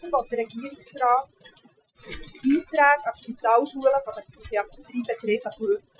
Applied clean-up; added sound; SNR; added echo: classical method Wiener filter.